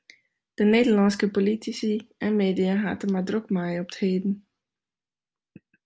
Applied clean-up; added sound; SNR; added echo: none; none; none; none.